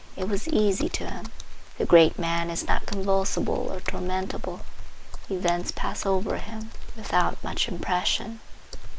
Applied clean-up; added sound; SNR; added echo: neural mask model Resemble Enhance denoiser.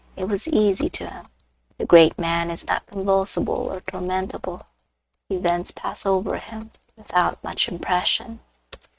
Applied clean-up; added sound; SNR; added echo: neural mask model RNNoise.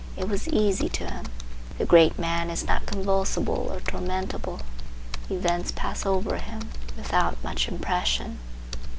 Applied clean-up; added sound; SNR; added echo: none; Computer keyboard; 5 dB; none.